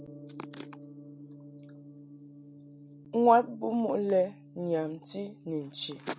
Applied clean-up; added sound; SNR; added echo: none; Gong; 18 dB; none.